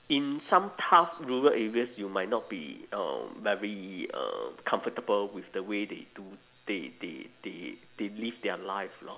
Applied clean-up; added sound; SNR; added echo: none; none; none; none.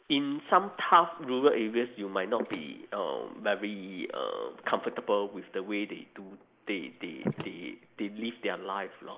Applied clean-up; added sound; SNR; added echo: neural mask model Resemble Enhance denoiser.